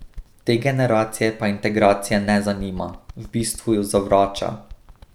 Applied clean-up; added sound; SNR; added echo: none; Bird; 20 dB; none.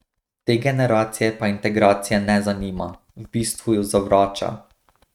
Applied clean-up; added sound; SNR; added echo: neural mask model RNNoise.